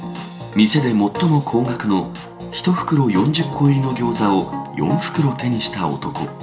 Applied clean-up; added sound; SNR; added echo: none; none; none; reverberation time 0.4 s.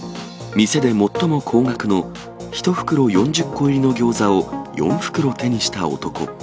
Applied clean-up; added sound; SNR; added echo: none; none; none; none.